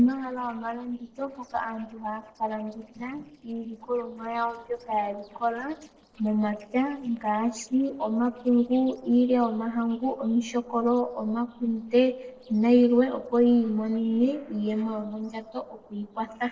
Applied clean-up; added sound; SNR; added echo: neural separator model SepFormer DNS4.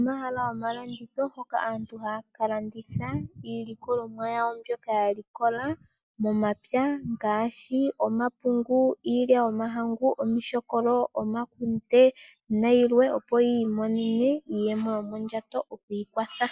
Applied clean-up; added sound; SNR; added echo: none; none; none; none.